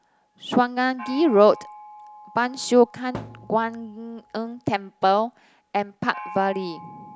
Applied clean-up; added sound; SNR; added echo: none; Thump, thud + Gong; 18 dB; none.